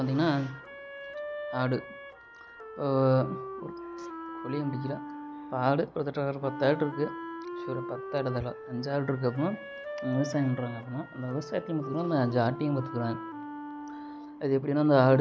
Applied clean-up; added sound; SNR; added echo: none; Wind instrument, woodwind instrument; 11 dB; none.